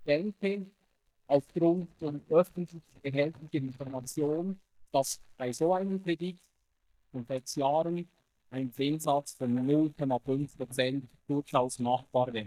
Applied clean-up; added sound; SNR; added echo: neural mask model DeepFilterNet 3.